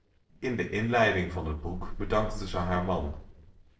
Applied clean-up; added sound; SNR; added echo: neural separator model SepFormer DNS4.